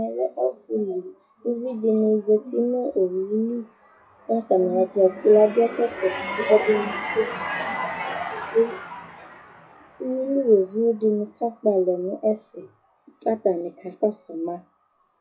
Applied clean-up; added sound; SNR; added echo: classical method WPE with log-MMSE.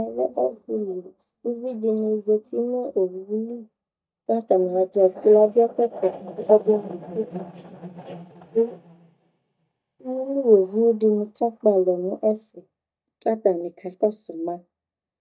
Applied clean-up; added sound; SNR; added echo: neural mask model DeepFilterNet 3.